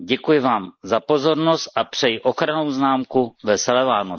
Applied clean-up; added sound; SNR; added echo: neural mask model Resemble Enhance denoiser.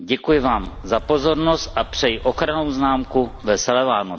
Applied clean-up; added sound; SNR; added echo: none; Gull, seagull / Wind; 14 dB; none.